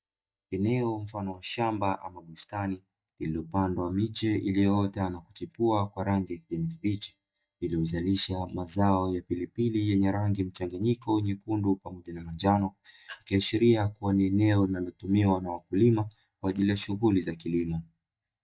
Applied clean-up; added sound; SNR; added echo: neural mask model DeepFilterNet 3.